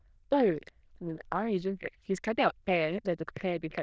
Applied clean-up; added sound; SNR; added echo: neural diffusion model UNIVERSE++.